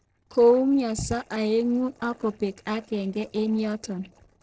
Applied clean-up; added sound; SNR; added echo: neural separator model SepFormer DNS4.